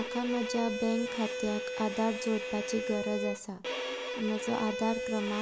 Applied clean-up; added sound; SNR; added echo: none; Bowed string instrument; 3 dB; none.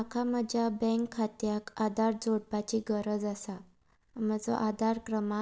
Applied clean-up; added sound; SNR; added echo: none; none; none; none.